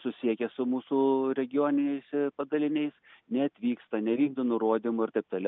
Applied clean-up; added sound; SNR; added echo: none; none; none; none.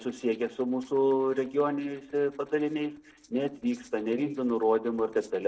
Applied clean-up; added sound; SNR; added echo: neural separator model SepFormer DNS4.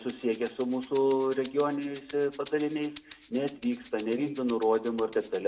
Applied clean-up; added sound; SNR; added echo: none; Rattle (instrument); 7 dB; reverberation time 0.5 s.